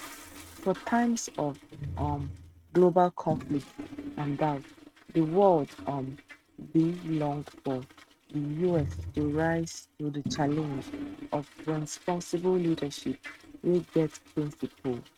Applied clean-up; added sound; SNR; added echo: neural mask model RNNoise.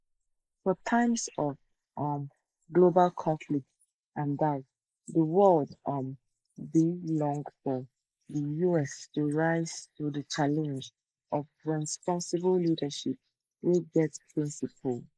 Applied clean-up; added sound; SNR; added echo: neural mask model Resemble Enhance denoiser.